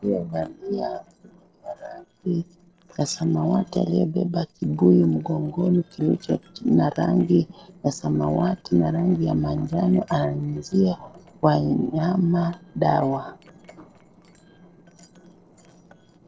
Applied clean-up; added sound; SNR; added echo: neural separator model SepFormer DNS4.